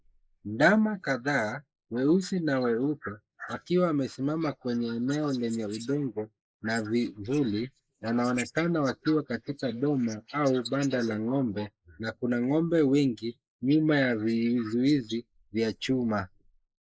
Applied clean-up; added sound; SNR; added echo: neural mask model Resemble Enhance denoiser.